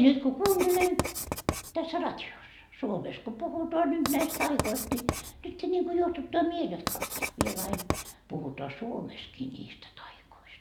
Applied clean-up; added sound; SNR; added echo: none; Writing; 5 dB; none.